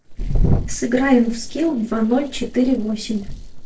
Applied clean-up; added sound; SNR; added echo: neural separator model SepFormer DNS4.